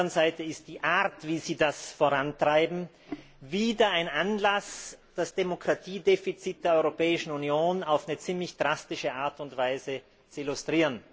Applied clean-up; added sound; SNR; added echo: none; none; none; none.